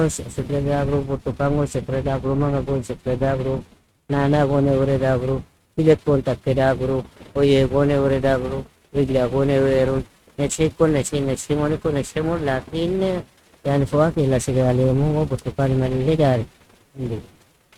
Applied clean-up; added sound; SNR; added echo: neural mask model RNNoise.